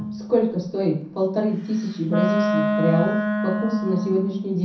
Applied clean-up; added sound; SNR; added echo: none; Wind instrument, woodwind instrument; 2 dB; reverberation time 0.6 s.